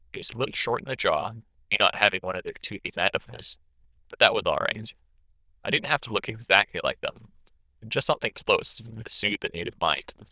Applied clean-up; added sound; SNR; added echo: neural diffusion model UNIVERSE++.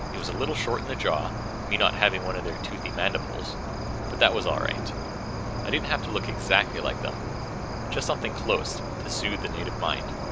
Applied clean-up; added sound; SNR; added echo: none; Cricket; 2 dB; none.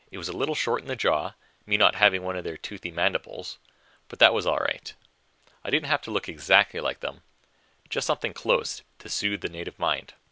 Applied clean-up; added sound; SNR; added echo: none; none; none; none.